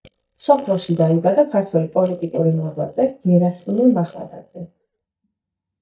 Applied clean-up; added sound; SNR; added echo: neural mask model DeepFilterNet 3.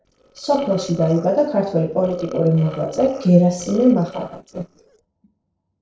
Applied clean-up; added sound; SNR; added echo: neural separator model SepFormer DNS4.